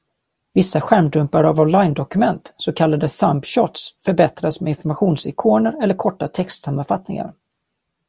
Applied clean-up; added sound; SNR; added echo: none; none; none; none.